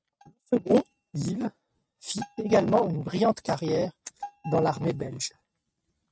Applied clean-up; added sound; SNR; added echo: neural mask model RNNoise.